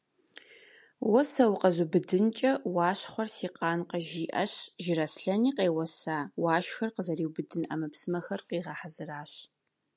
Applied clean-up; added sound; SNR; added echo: none; none; none; none.